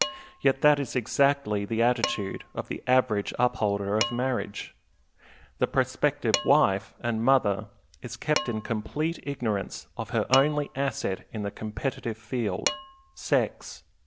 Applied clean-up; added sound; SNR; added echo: none; Dishes, pots, and pans; 12 dB; none.